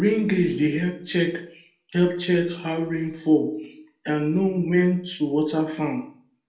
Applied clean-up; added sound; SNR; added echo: none; none; none; reverberation time 0.4 s.